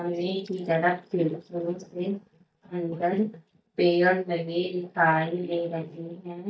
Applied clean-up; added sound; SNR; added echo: neural mask model DeepFilterNet 3.